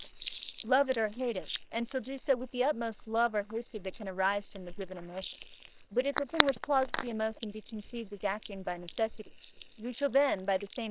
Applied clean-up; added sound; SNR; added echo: neural separator model SepFormer WHAM!.